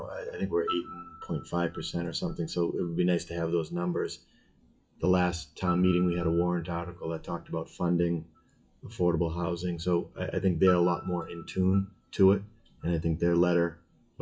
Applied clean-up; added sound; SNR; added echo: classical method WPE with log-MMSE.